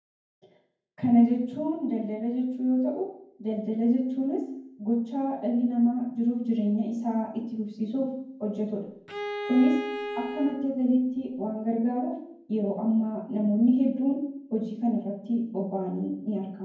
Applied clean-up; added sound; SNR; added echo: none; Bowed string instrument; 9 dB; reverberation time 0.9 s.